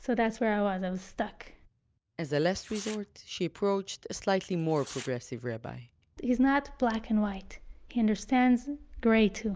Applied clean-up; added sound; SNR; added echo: none; Tearing; 20 dB; none.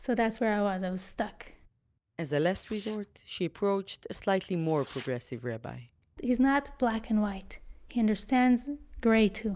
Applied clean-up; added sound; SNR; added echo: neural mask model Resemble Enhance denoiser.